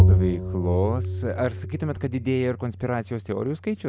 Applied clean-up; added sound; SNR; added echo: none; Bowed string instrument; -2 dB; none.